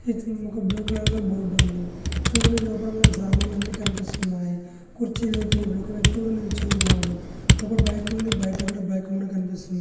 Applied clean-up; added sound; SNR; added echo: none; Computer keyboard; -3 dB; reverberation time 1.4 s.